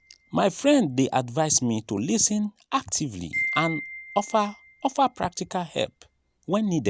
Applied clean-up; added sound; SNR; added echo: none; Wind chime; 13 dB; none.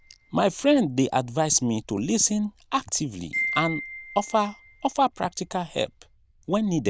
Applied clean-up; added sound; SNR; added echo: neural diffusion model UNIVERSE++.